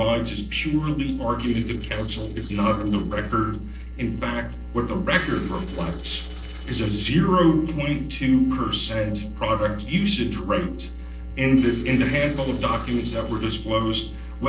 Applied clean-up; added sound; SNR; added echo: neural separator model SepFormer DNS4.